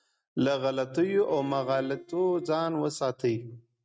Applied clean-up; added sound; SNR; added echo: neural mask model RNNoise.